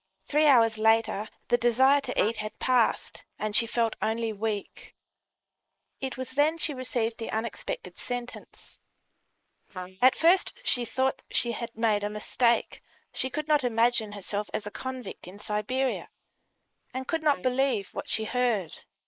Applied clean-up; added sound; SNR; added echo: neural mask model Resemble Enhance denoiser.